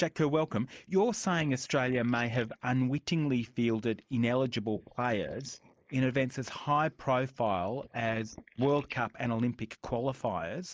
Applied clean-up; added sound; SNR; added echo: neural mask model Resemble Enhance denoiser.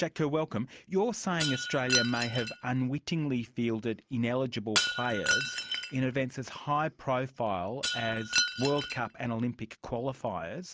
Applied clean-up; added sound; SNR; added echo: none; Shatter; 5 dB; none.